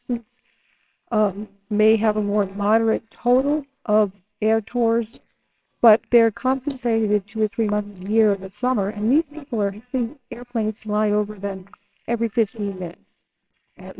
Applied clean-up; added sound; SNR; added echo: neural separator model SepFormer WHAMR!.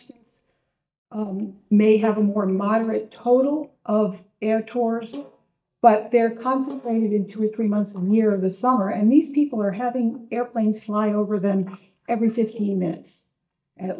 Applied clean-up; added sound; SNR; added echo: neural mask model DeepFilterNet 3.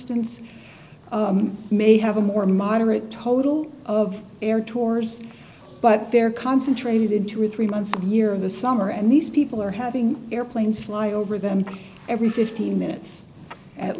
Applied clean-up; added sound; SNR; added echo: none; none; none; none.